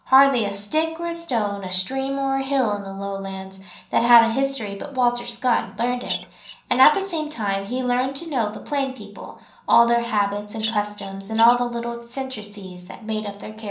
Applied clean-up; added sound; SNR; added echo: none; Bird vocalization, bird call, bird song; 9 dB; reverberation time 0.6 s.